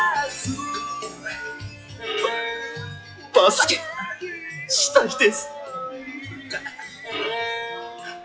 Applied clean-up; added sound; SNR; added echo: classical method log-MMSE.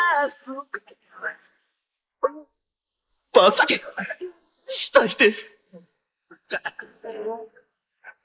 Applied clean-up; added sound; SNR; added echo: neural mask model Resemble Enhance denoiser.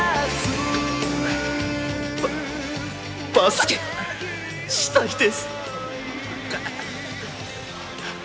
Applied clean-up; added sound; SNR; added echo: none; none; none; none.